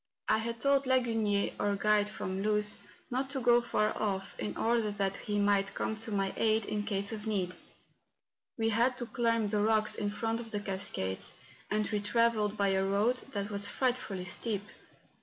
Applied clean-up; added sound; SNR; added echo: none; none; none; none.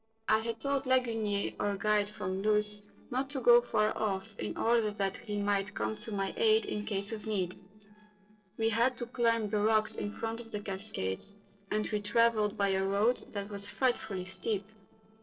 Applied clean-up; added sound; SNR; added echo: neural separator model SepFormer DNS4.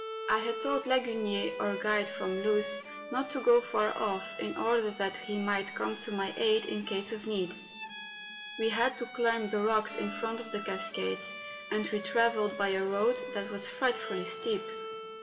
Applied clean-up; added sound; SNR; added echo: none; Bowed string instrument; 10 dB; reverberation time 2.3 s.